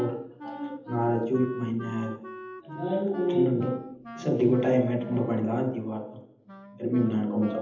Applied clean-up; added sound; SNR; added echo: none; Wind instrument, woodwind instrument; 16 dB; reverberation time 0.8 s.